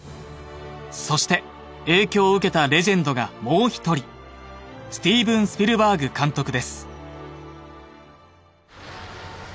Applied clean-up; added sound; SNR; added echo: none; none; none; none.